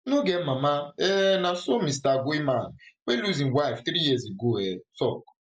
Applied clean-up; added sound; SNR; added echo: none; none; none; none.